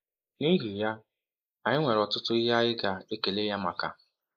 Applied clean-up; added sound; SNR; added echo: neural mask model Resemble Enhance denoiser.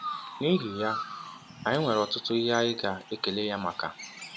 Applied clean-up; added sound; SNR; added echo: none; Chirp, tweet; 11 dB; none.